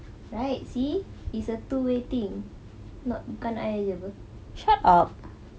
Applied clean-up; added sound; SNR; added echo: none; none; none; none.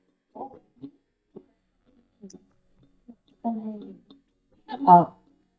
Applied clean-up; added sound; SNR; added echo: neural mask model DeepFilterNet 3.